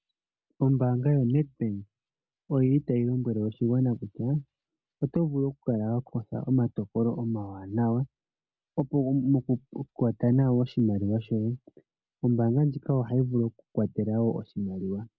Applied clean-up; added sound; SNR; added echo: none; none; none; none.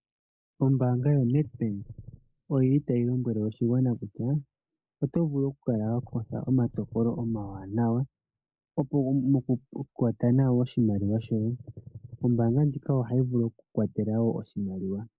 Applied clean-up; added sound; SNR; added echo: neural mask model Resemble Enhance denoiser.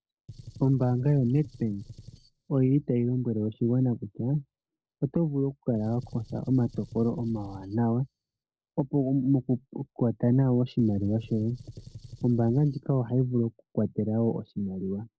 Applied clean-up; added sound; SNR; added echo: neural separator model SepFormer DNS4.